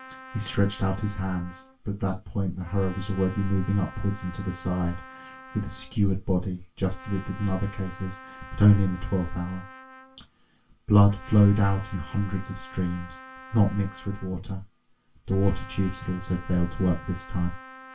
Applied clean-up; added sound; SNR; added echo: none; Trumpet; 19 dB; reverberation time 0.2 s.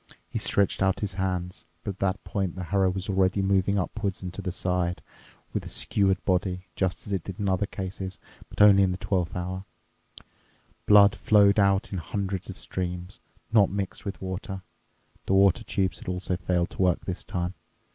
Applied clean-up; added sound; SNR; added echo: none; none; none; none.